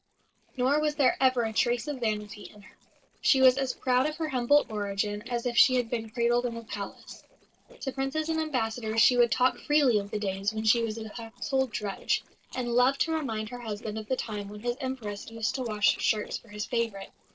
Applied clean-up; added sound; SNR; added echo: neural separator model SepFormer DNS4.